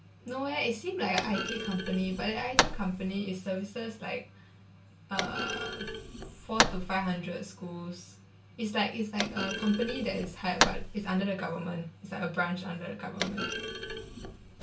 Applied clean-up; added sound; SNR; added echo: none; Thump, thud; 1 dB; reverberation time 0.2 s.